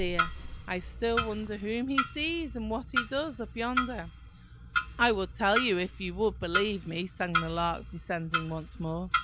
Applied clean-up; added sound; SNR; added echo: none; Clock; 3 dB; none.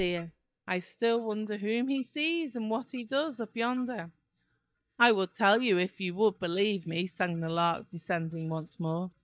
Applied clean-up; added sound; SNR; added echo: neural mask model DeepFilterNet 3.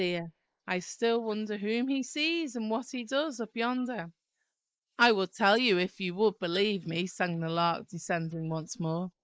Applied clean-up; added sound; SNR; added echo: neural mask model Resemble Enhance denoiser.